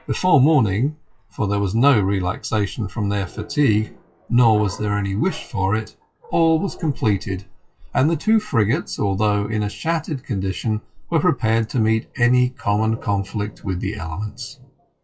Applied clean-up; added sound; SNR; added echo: classical method WPE with log-MMSE.